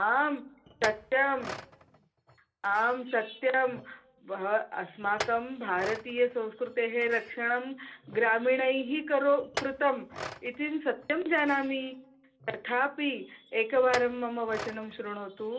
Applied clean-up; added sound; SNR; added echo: none; Chink, clink; 15 dB; reverberation time 0.2 s.